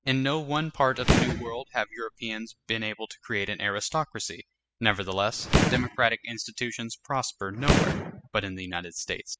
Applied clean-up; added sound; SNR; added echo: classical method spectral subtraction.